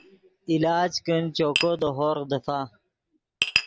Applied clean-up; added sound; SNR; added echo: none; Tap; 7 dB; none.